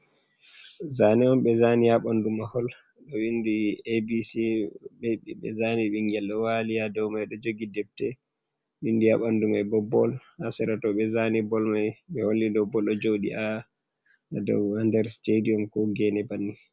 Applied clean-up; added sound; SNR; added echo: none; none; none; none.